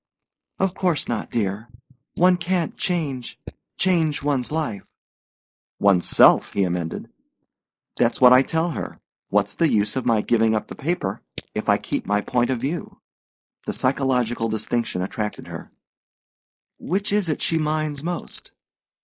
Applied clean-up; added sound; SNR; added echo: neural mask model Resemble Enhance denoiser.